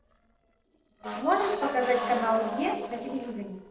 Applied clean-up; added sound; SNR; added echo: neural separator model SepFormer DNS4.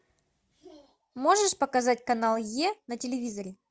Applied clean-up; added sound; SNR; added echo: none; none; none; none.